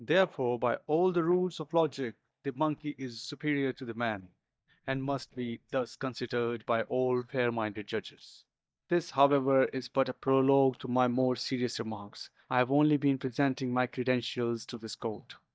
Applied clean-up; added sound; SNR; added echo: neural mask model DeepFilterNet 3.